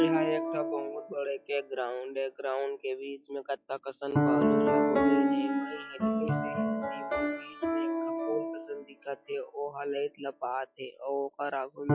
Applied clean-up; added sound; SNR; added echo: classical method log-MMSE.